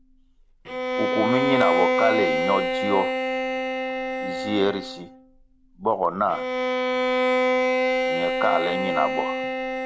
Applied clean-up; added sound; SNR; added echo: none; Bowed string instrument; -2 dB; none.